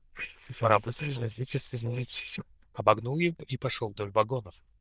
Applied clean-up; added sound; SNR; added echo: neural diffusion model UNIVERSE++.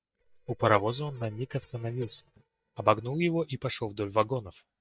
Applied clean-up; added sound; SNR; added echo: neural mask model DeepFilterNet 3.